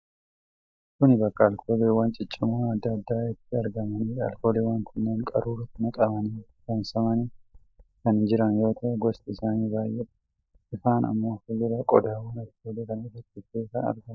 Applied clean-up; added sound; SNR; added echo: neural mask model DeepFilterNet 3.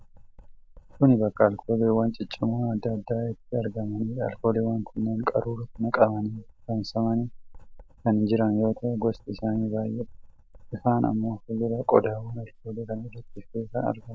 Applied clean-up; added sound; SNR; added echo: none; Writing; 19 dB; none.